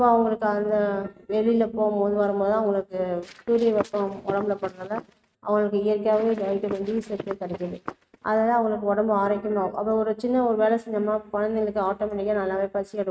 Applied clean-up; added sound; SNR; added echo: neural mask model RNNoise.